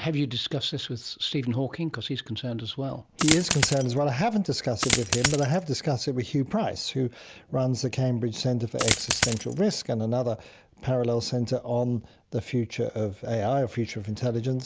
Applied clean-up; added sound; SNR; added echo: none; Coin (dropping); 0 dB; none.